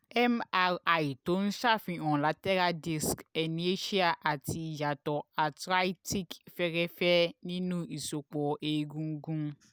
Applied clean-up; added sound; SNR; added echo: none; none; none; none.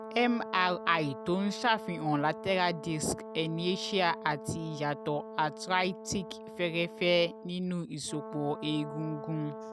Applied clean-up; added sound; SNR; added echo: none; Brass instrument; 12 dB; none.